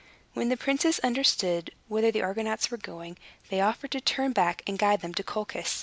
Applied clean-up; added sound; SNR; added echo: none; none; none; none.